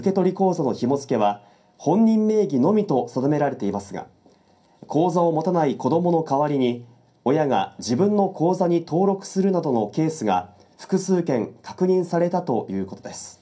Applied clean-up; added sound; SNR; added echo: none; none; none; reverberation time 0.3 s.